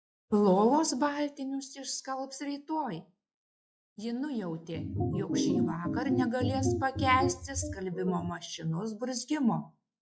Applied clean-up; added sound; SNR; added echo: classical method log-MMSE.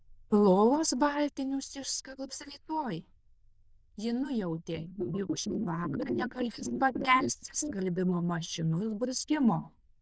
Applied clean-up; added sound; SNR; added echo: neural diffusion model UNIVERSE++.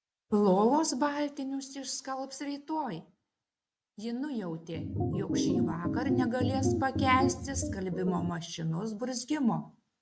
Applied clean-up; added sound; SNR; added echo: none; Organ; -1 dB; none.